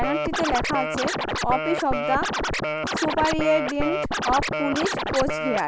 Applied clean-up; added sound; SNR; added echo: none; Scratching (performance technique); 0 dB; none.